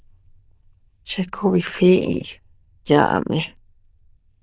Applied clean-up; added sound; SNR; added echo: neural diffusion model UNIVERSE++.